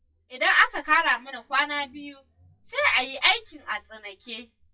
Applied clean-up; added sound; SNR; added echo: classical method WPE with log-MMSE.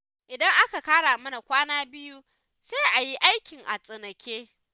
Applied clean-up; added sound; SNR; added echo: none; none; none; none.